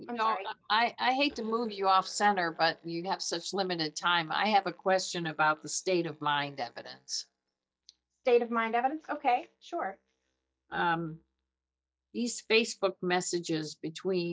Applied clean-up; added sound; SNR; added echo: neural mask model DeepFilterNet 3.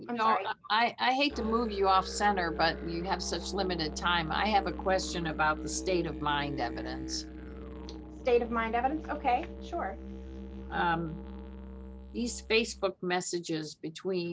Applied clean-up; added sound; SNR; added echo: none; Musical instrument; 10 dB; none.